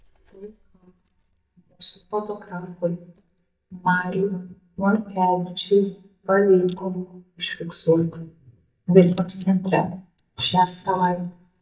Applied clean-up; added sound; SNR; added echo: neural mask model DeepFilterNet 3.